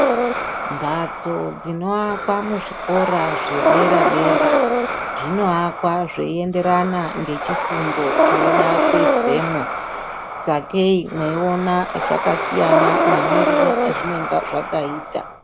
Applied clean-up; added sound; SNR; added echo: none; Breathing; -2 dB; none.